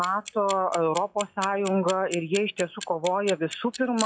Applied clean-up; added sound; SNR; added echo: classical method log-MMSE.